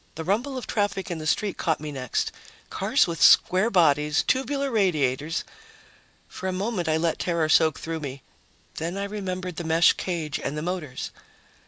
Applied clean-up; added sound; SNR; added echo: none; none; none; none.